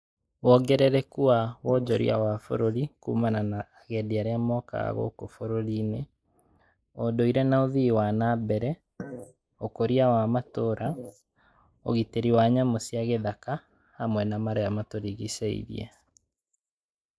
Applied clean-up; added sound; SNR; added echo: neural mask model Resemble Enhance denoiser.